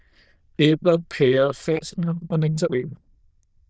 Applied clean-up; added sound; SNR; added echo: neural diffusion model UNIVERSE++.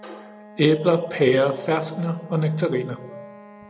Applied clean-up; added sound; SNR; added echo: none; Piano + Wind instrument, woodwind instrument; 19 dB; none.